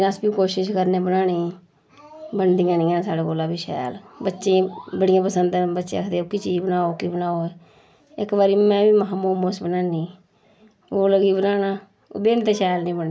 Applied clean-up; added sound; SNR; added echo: none; none; none; none.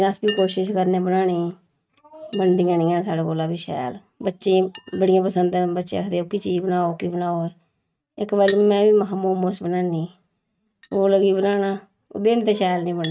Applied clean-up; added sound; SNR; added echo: neural mask model RNNoise.